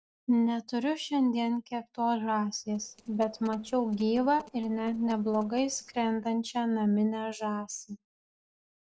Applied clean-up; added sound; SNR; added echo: neural separator model SepFormer DNS4.